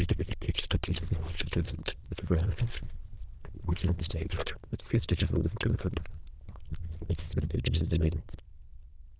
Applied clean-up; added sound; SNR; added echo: neural diffusion model UNIVERSE++.